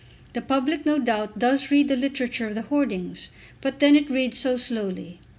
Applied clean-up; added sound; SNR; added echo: none; none; none; none.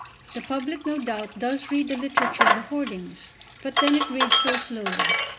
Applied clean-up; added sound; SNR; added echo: none; Sink (filling or washing); -3 dB; none.